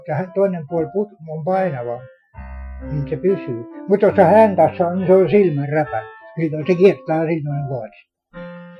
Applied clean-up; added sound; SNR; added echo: classical method Wiener filter.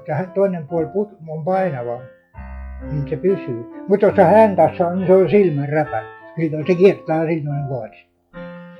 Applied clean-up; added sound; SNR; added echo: classical method log-MMSE.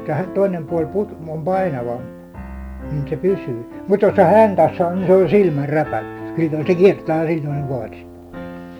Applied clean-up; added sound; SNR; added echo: none; Piano; 14 dB; none.